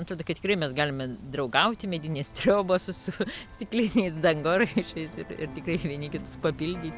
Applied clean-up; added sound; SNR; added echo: none; none; none; none.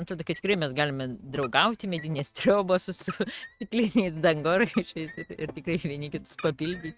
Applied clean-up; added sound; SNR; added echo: neural mask model RNNoise.